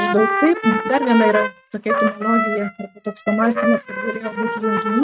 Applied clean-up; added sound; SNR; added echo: neural mask model RNNoise.